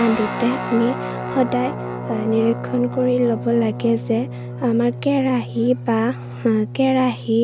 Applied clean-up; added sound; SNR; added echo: none; Guitar; 8 dB; none.